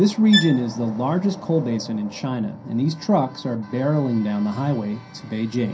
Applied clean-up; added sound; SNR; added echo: none; Bowed string instrument; 6 dB; reverberation time 0.3 s.